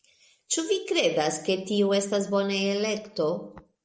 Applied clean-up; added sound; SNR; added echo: none; none; none; none.